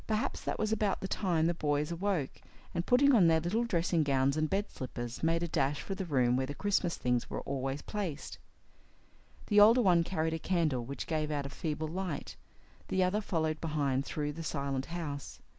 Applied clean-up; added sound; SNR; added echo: none; none; none; none.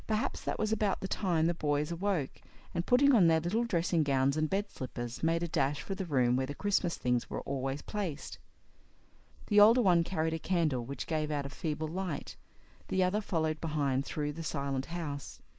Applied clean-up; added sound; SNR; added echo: neural mask model Resemble Enhance denoiser.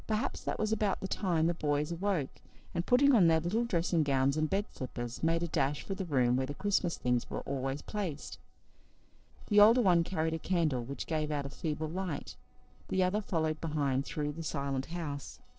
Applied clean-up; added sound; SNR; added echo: neural separator model SepFormer DNS4.